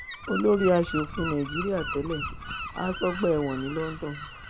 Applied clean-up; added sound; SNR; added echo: none; Gull, seagull; 8 dB; none.